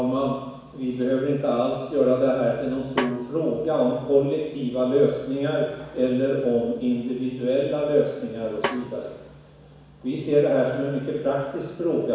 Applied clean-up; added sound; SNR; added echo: none; Snare drum; 11 dB; reverberation time 1.1 s.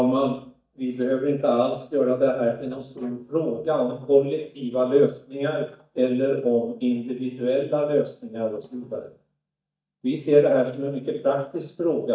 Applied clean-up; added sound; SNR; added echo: neural mask model DeepFilterNet 3.